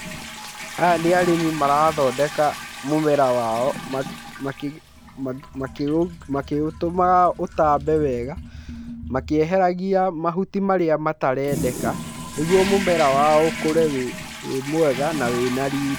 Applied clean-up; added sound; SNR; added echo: none; Toilet flush; 11 dB; none.